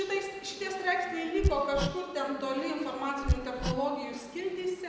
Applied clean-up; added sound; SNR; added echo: none; Hammer; 1 dB; none.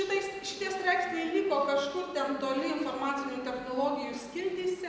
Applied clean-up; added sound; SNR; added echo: none; none; none; none.